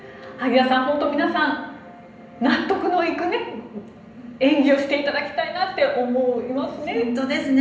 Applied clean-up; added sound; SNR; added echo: none; none; none; reverberation time 0.8 s.